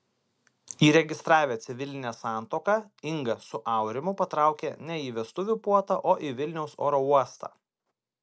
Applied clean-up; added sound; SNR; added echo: none; none; none; none.